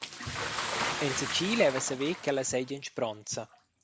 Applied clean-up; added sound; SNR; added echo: none; Bathtub (filling or washing) / Splash, splatter; 5 dB; none.